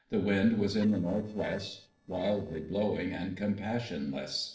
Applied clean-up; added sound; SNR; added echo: neural separator model SepFormer DNS4.